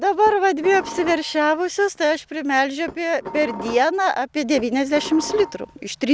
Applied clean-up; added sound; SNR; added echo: none; Dishes, pots, and pans; 14 dB; none.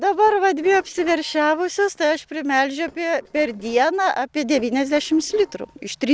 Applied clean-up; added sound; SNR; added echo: neural separator model SepFormer DNS4.